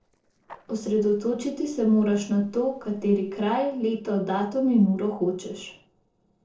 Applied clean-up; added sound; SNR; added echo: neural separator model SepFormer DNS4.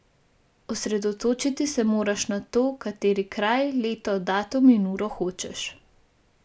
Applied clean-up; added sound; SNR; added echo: none; none; none; none.